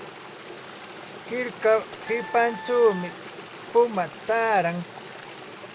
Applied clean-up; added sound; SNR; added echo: none; Wind instrument, woodwind instrument + Stream; 13 dB; none.